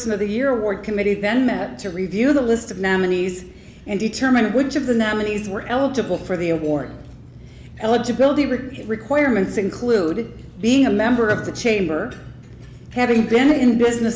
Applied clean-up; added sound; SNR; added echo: none; none; none; none.